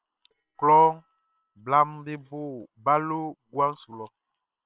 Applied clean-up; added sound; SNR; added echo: neural separator model SepFormer WHAM!.